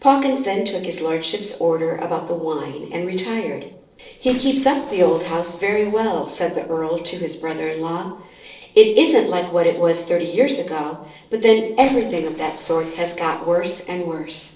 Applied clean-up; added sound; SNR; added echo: neural separator model SepFormer DNS4.